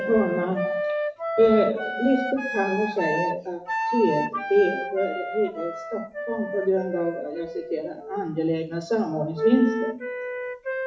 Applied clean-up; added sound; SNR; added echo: classical method WPE with log-MMSE.